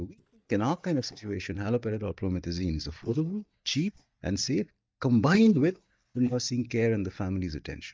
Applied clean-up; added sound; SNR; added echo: neural mask model DeepFilterNet 3.